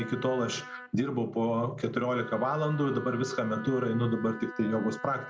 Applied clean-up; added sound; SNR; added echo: none; Wind instrument, woodwind instrument; 15 dB; none.